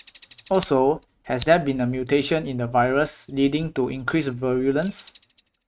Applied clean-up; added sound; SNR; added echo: neural mask model RNNoise.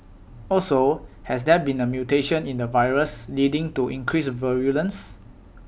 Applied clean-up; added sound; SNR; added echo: none; none; none; none.